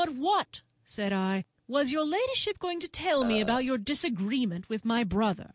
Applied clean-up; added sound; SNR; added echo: none; Burping, eructation; 8 dB; none.